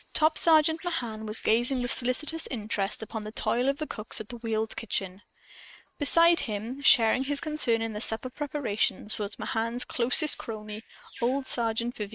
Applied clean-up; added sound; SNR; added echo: neural mask model RNNoise.